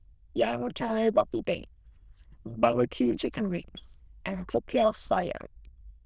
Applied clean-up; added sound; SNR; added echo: neural diffusion model UNIVERSE++.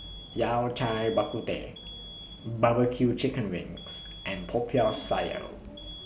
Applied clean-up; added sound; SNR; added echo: none; Alarm; 17 dB; none.